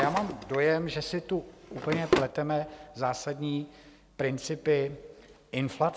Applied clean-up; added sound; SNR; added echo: none; Drawer open or close; 7 dB; none.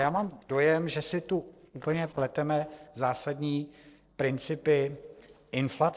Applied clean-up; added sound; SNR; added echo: neural separator model SepFormer DNS4.